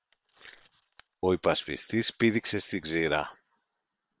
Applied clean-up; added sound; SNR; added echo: neural separator model SepFormer WHAM!.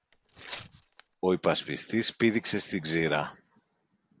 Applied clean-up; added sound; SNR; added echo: none; Tearing; 17 dB; none.